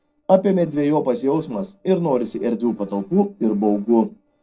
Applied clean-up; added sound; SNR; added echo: neural separator model SepFormer DNS4.